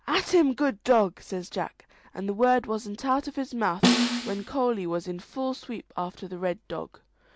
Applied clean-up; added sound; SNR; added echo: none; Snare drum; -1 dB; none.